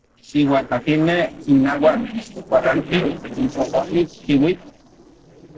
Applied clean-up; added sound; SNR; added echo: neural separator model SepFormer DNS4.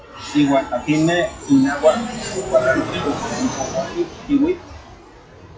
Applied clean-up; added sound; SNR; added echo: classical method WPE with log-MMSE.